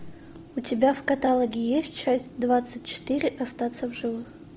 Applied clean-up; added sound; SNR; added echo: none; none; none; none.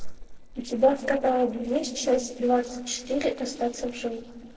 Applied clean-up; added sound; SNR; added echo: neural separator model SepFormer DNS4.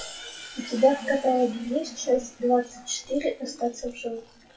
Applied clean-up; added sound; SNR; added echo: classical method WPE with log-MMSE.